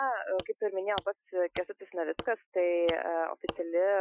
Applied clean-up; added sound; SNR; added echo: classical method Wiener filter.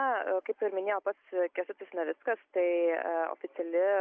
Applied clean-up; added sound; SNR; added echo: none; none; none; none.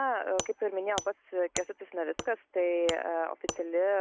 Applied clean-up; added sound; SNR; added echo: none; Wood; 12 dB; none.